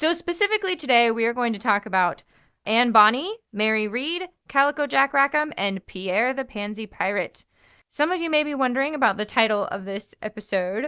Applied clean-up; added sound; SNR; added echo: none; none; none; none.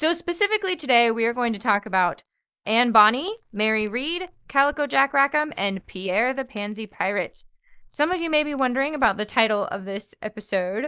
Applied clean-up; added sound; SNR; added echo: neural mask model Resemble Enhance denoiser.